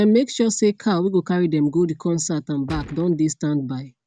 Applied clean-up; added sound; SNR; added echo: none; Gunshot, gunfire; 14 dB; none.